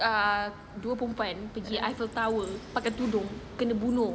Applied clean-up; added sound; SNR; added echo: none; none; none; none.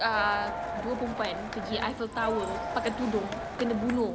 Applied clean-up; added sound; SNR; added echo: none; Crowd; 5 dB; none.